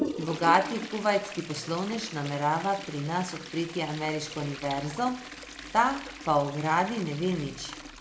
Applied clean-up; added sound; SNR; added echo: none; Toilet flush; 11 dB; none.